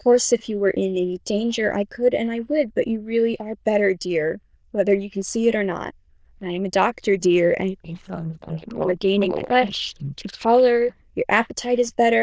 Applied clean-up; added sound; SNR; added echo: neural diffusion model UNIVERSE++.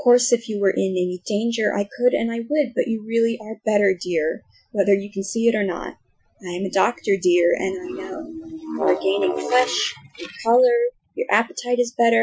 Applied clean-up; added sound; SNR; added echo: classical method Wiener filter.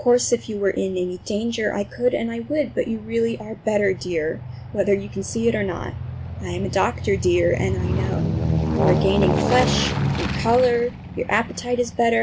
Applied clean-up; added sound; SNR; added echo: none; Aircraft; 4 dB; none.